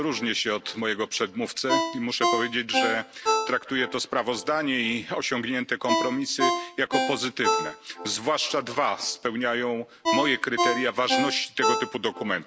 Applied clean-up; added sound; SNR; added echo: none; Ringtone; 2 dB; none.